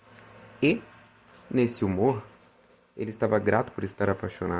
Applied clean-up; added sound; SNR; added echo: none; none; none; none.